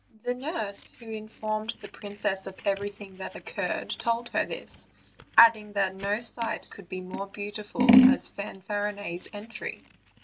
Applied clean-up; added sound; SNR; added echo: none; Scissors; 1 dB; none.